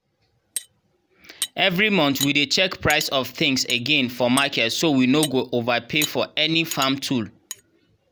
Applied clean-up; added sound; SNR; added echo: none; Cutlery, silverware; 13 dB; none.